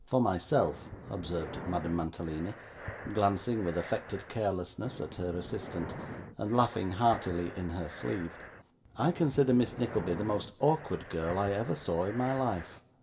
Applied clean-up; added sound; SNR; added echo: none; Breathing; 13 dB; reverberation time 0.7 s.